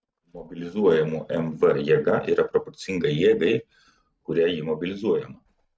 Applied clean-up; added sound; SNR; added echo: neural mask model RNNoise.